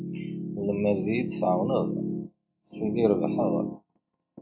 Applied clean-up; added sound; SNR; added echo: neural mask model RNNoise.